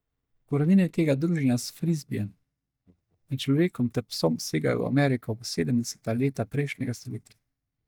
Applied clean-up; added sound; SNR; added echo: neural mask model DeepFilterNet 3.